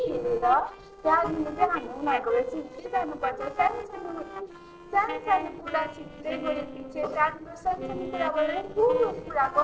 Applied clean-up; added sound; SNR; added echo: neural separator model SepFormer DNS4.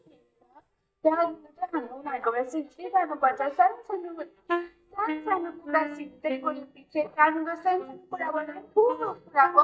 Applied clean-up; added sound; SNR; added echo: neural mask model DeepFilterNet 3.